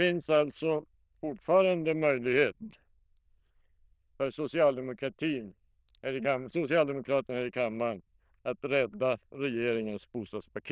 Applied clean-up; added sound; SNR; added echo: neural diffusion model UNIVERSE++.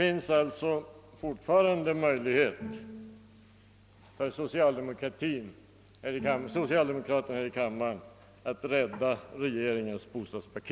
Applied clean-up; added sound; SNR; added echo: none; Bowed string instrument; 18 dB; none.